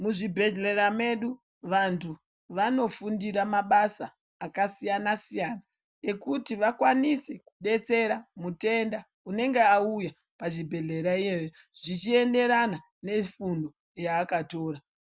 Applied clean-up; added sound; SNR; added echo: none; none; none; none.